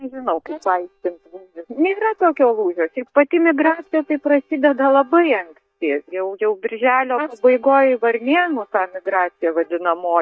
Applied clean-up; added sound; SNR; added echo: neural mask model DeepFilterNet 3.